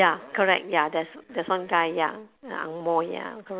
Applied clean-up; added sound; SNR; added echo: none; none; none; none.